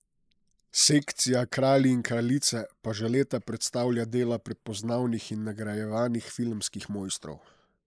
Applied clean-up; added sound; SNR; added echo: neural mask model Resemble Enhance denoiser.